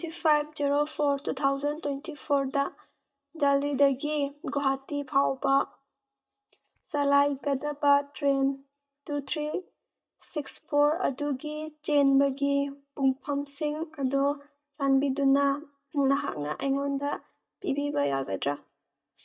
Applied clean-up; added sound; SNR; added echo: neural mask model DeepFilterNet 3.